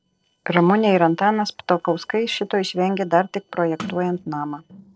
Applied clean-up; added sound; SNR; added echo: neural separator model SepFormer DNS4.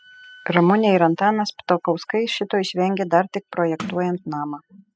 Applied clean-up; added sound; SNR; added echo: classical method spectral subtraction.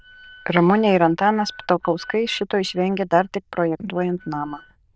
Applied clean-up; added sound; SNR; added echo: neural diffusion model UNIVERSE++.